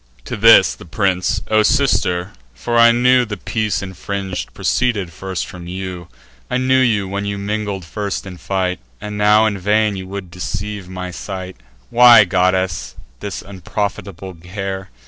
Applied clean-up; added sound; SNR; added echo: neural separator model SepFormer DNS4.